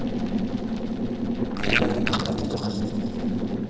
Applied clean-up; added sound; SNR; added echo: neural separator model SepFormer DNS4.